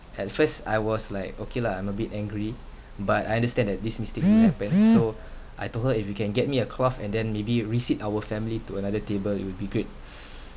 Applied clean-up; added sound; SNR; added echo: none; none; none; none.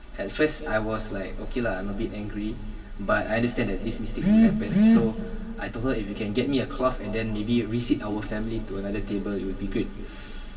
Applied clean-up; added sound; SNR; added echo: none; none; none; reverberation time 2.4 s.